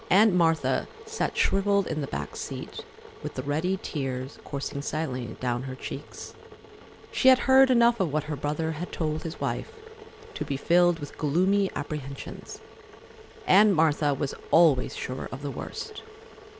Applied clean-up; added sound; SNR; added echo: none; Boiling / Water; 19 dB; none.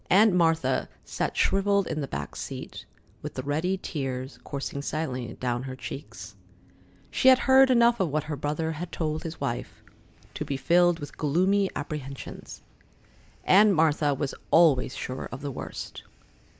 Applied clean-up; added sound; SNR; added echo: none; none; none; none.